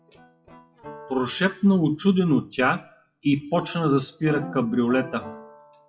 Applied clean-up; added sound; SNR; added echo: classical method WPE with log-MMSE.